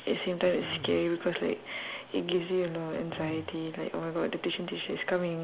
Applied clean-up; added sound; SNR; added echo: none; Cough; 18 dB; none.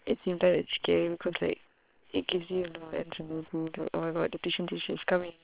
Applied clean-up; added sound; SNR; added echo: neural separator model SepFormer WHAM!.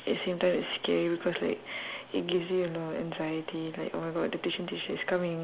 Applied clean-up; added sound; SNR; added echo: none; none; none; none.